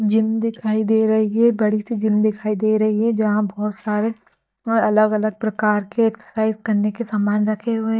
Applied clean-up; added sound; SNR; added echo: neural mask model DeepFilterNet 3.